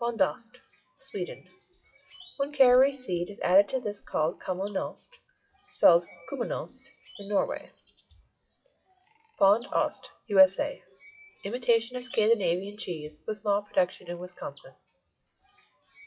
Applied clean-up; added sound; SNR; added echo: classical method WPE with log-MMSE.